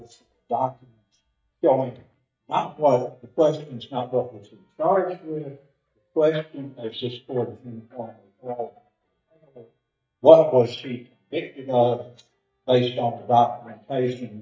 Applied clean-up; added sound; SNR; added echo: neural mask model DeepFilterNet 3.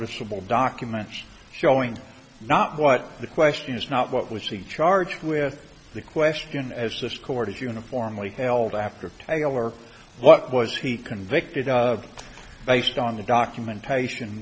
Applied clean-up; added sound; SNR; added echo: none; none; none; none.